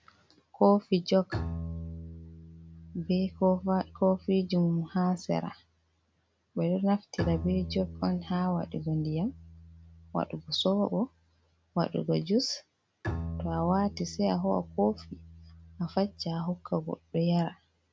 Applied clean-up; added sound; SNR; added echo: none; Bowed string instrument; 13 dB; none.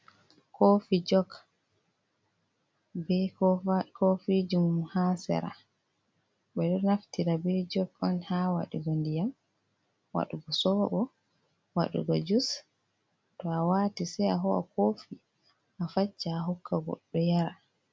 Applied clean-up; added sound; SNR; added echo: none; none; none; none.